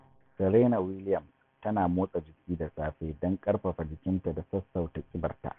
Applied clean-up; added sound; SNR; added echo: none; none; none; none.